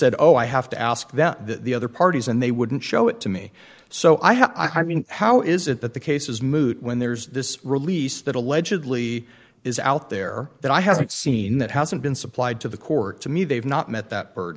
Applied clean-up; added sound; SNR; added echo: neural mask model Resemble Enhance denoiser.